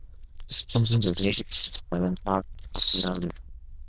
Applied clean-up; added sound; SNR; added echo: neural diffusion model UNIVERSE++.